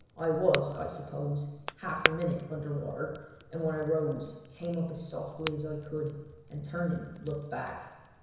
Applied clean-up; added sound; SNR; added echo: none; Crackle; 7 dB; reverberation time 1.0 s.